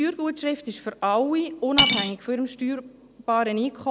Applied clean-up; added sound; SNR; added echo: none; Cutlery, silverware / Dishes, pots, and pans; 0 dB; none.